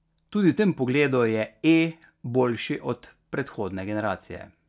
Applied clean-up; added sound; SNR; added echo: none; none; none; none.